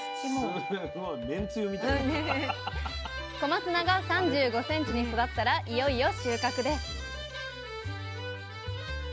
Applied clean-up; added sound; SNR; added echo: none; Electric guitar; 19 dB; none.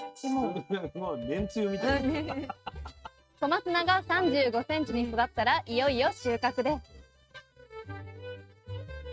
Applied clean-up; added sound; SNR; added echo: neural mask model RNNoise.